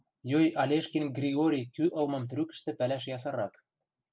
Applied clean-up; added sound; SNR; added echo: none; none; none; none.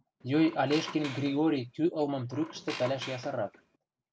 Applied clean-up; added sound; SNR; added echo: none; Squeak; 14 dB; none.